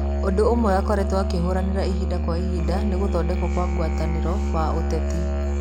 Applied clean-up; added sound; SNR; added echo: none; Musical instrument; -3 dB; none.